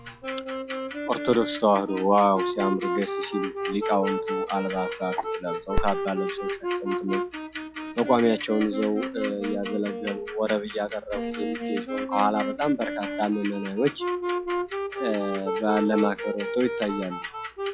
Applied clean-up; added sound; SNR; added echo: classical method log-MMSE.